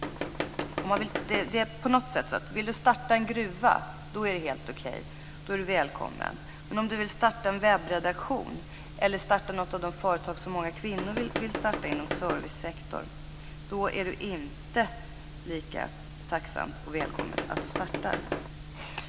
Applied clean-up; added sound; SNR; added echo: none; Tools; 4 dB; none.